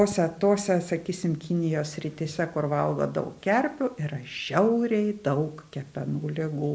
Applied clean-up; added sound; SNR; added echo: none; none; none; none.